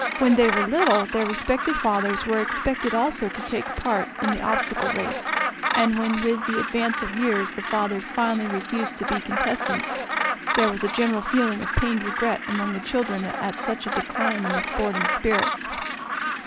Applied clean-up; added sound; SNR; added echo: none; Gull, seagull; 2 dB; none.